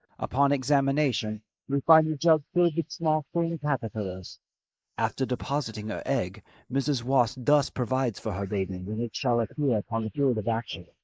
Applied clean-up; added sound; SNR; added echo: neural mask model Resemble Enhance denoiser.